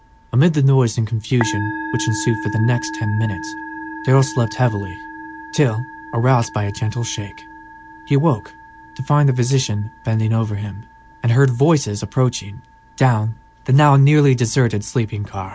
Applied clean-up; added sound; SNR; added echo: none; Musical instrument; 15 dB; none.